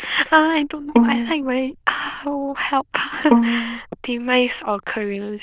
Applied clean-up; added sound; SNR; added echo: neural diffusion model UNIVERSE++.